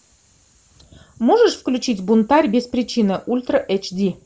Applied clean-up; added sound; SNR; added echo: none; none; none; none.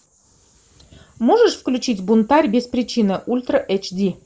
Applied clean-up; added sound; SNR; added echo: neural mask model Resemble Enhance denoiser.